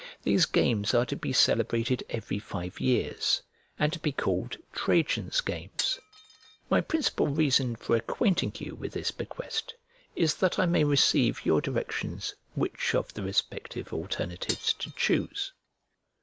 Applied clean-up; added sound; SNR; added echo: none; Glass; 12 dB; none.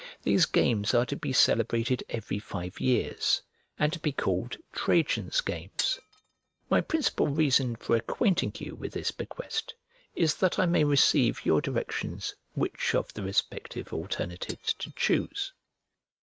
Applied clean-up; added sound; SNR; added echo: neural mask model RNNoise.